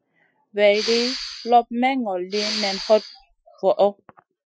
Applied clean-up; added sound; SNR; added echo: classical method Wiener filter.